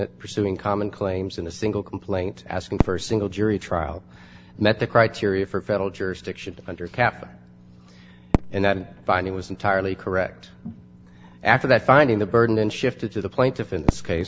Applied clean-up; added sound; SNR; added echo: none; Fireworks; 10 dB; none.